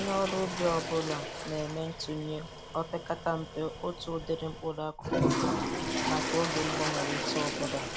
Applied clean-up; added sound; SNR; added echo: none; Toilet flush; 0 dB; none.